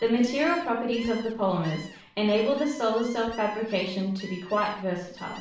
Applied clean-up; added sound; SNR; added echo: none; Gull, seagull; 19 dB; reverberation time 0.5 s.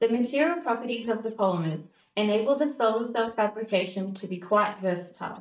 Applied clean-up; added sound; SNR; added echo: neural mask model DeepFilterNet 3.